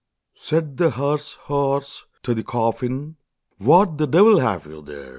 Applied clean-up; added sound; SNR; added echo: none; none; none; none.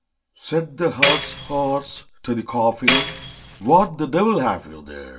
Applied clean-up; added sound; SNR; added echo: none; Tambourine; 2 dB; reverberation time 0.2 s.